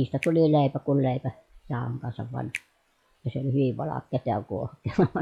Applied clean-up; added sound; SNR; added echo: classical method log-MMSE.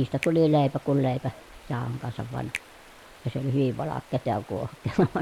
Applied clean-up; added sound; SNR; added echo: none; Finger snapping + Stream; 18 dB; none.